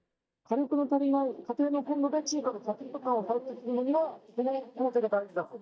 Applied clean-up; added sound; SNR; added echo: neural mask model DeepFilterNet 3.